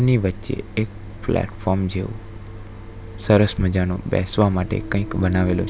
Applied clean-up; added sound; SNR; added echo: none; none; none; none.